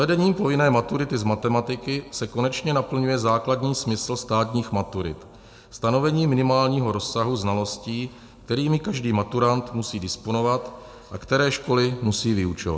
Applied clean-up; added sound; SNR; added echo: none; none; none; reverberation time 1.0 s.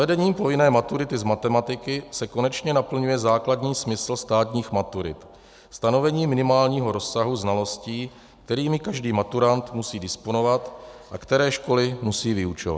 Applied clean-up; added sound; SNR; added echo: none; none; none; none.